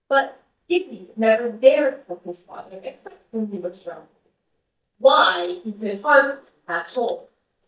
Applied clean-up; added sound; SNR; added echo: neural mask model DeepFilterNet 3.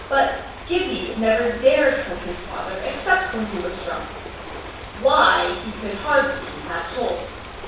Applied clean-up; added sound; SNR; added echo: none; Ocean; 12 dB; reverberation time 0.7 s.